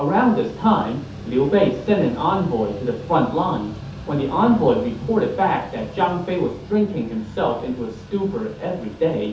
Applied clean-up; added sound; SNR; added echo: none; Mechanical fan; 15 dB; reverberation time 0.5 s.